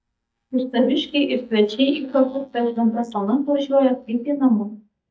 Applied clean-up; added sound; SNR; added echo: neural mask model DeepFilterNet 3.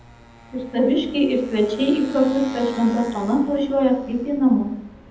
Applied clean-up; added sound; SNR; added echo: none; Motorcycle; 19 dB; reverberation time 0.8 s.